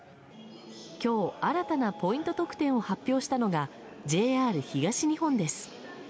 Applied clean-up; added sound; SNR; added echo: none; none; none; none.